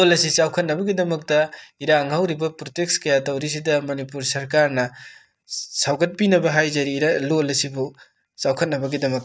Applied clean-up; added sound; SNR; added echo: neural mask model DeepFilterNet 3.